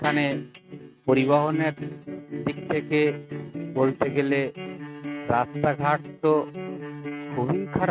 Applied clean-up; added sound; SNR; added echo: neural mask model RNNoise.